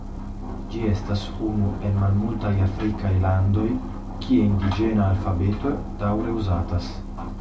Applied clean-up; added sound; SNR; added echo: none; Engine; 11 dB; reverberation time 0.2 s.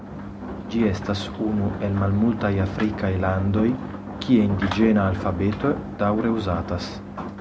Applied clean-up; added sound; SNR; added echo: none; none; none; none.